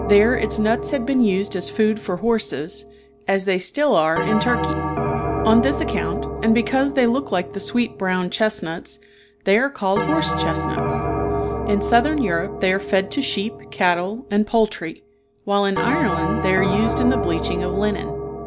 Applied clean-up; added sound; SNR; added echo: none; Bell; 5 dB; none.